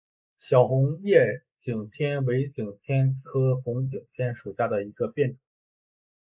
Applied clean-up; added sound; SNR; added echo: neural mask model Resemble Enhance denoiser.